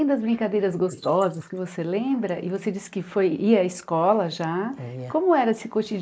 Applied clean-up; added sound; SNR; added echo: neural mask model Resemble Enhance denoiser.